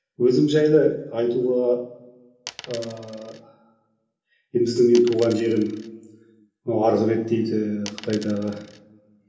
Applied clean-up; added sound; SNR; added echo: none; Coin (dropping); 19 dB; reverberation time 0.9 s.